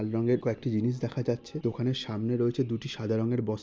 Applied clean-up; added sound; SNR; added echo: none; none; none; none.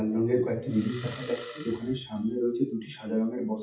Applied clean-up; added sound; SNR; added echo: classical method WPE with log-MMSE.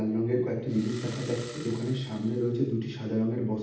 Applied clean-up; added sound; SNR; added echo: none; Engine starting; 19 dB; reverberation time 0.8 s.